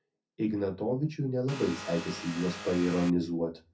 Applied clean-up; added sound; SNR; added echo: none; Vehicle; 11 dB; reverberation time 0.3 s.